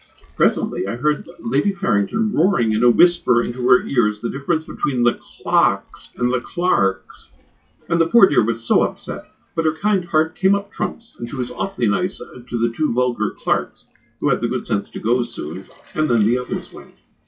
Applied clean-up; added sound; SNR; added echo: classical method WPE with log-MMSE.